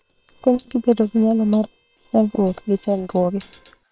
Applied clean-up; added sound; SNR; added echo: neural separator model SepFormer WHAM!.